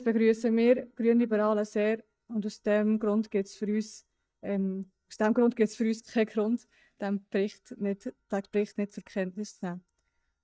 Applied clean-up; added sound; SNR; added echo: neural mask model DeepFilterNet 3.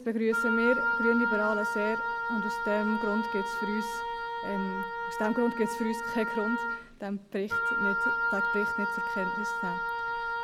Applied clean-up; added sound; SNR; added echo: none; Wind instrument, woodwind instrument; -1 dB; none.